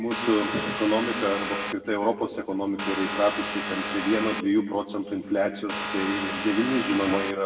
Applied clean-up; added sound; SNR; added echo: none; Vehicle; 4 dB; reverberation time 1.0 s.